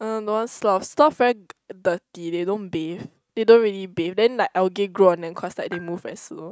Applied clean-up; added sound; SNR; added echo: neural mask model RNNoise.